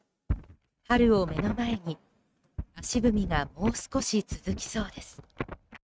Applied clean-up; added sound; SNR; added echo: neural mask model RNNoise.